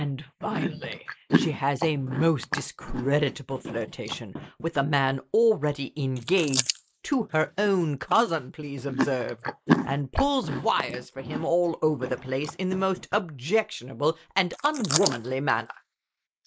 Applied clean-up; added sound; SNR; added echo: neural mask model Resemble Enhance denoiser.